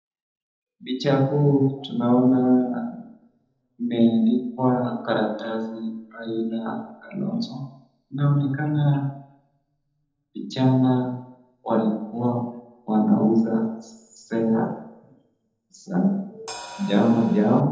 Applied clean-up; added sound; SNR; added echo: neural separator model SepFormer DNS4.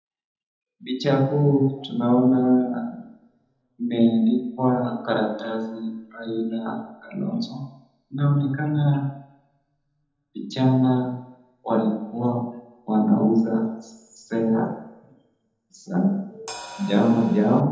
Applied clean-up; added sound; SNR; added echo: none; Crash cymbal; 15 dB; reverberation time 0.8 s.